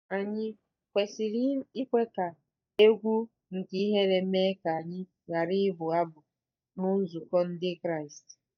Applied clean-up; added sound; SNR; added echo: neural mask model DeepFilterNet 3.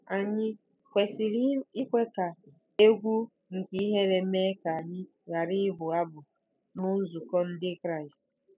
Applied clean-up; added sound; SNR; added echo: none; none; none; none.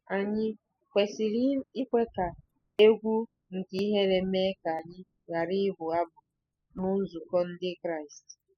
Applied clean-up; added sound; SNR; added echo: classical method spectral subtraction.